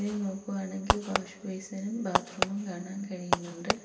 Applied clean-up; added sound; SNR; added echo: none; Fireworks; -1 dB; reverberation time 2.1 s.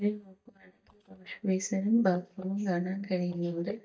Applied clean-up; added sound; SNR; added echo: neural mask model DeepFilterNet 3.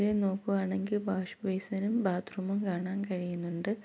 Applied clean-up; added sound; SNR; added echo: none; none; none; none.